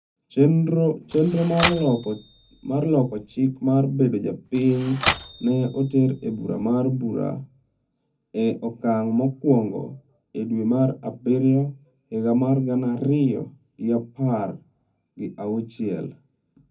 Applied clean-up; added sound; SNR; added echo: none; Typewriter; 7 dB; reverberation time 0.3 s.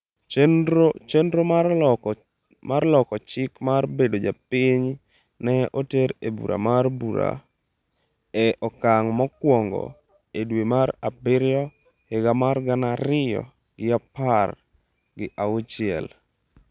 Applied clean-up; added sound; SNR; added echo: none; none; none; none.